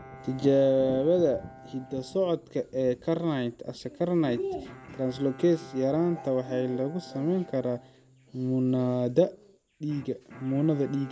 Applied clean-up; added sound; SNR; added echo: none; Bowed string instrument + Thunder; 19 dB; none.